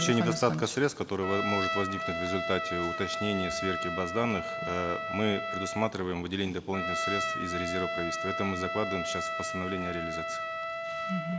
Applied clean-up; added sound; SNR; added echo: none; Trumpet; 2 dB; none.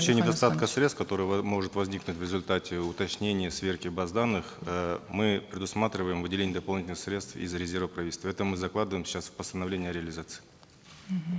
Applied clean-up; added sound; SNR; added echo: none; none; none; none.